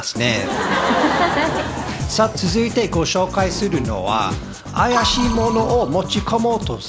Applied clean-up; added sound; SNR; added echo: none; none; none; none.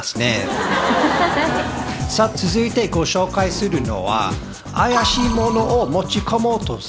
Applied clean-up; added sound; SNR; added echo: none; Wind instrument, woodwind instrument; 17 dB; none.